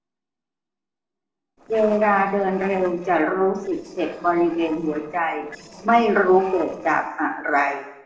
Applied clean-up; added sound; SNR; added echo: neural separator model SepFormer DNS4.